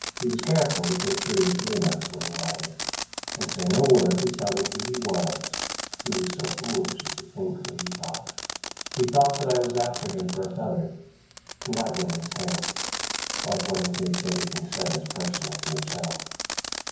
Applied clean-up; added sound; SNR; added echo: none; Fireworks; 5 dB; reverberation time 0.9 s.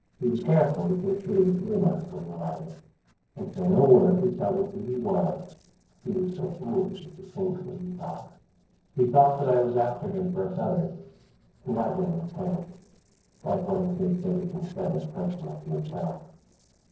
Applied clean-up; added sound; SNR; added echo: neural separator model SepFormer DNS4.